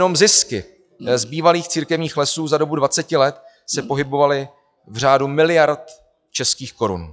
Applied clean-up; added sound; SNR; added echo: classical method log-MMSE.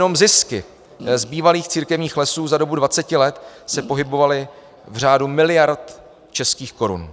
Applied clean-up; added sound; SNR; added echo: none; Fart; 17 dB; none.